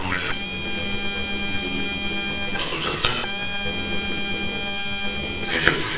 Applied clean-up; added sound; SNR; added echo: neural separator model SepFormer WHAMR!.